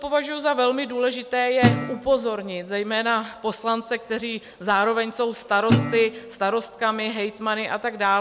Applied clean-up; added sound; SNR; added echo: none; Guitar; 2 dB; none.